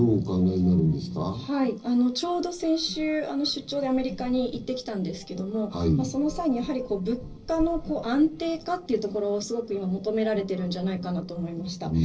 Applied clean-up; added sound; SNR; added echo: neural separator model SepFormer DNS4.